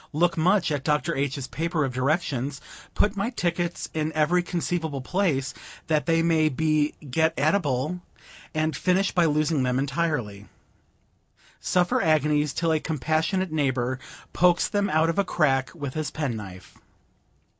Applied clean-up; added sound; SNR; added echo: none; none; none; none.